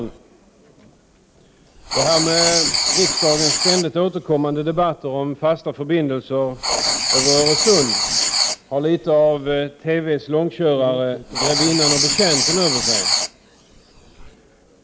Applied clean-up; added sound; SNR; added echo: none; Writing; 1 dB; none.